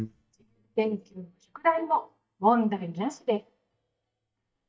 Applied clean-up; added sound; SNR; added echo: neural mask model DeepFilterNet 3.